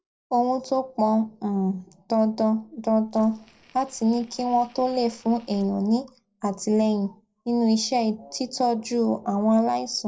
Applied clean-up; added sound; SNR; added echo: neural separator model SepFormer DNS4.